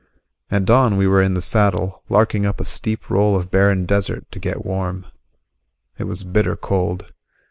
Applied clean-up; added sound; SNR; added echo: neural mask model Resemble Enhance denoiser.